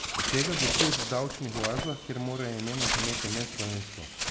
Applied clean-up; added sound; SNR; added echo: none; Bird; -2 dB; none.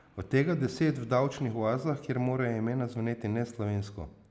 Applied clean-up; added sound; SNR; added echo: none; none; none; none.